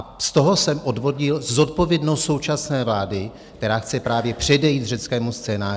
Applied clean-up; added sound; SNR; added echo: none; none; none; none.